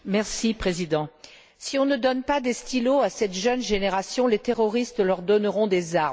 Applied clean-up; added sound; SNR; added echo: none; none; none; none.